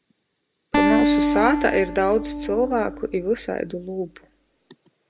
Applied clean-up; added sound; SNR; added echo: none; Acoustic guitar; 0 dB; none.